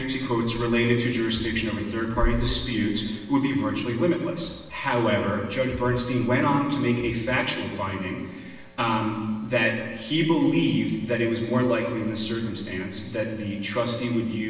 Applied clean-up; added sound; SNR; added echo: none; none; none; reverberation time 1.1 s.